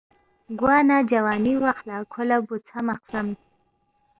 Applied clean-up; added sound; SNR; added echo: neural separator model SepFormer DNS4.